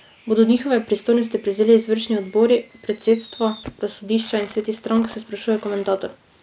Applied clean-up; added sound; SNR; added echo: none; Fireworks; 18 dB; none.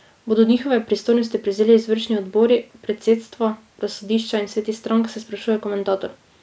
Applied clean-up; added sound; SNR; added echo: none; none; none; none.